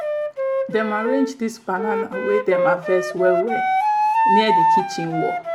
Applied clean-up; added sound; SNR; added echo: none; Wind instrument, woodwind instrument; -2 dB; none.